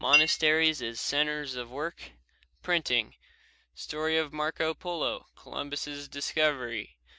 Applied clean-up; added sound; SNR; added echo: none; Chink, clink; -1 dB; none.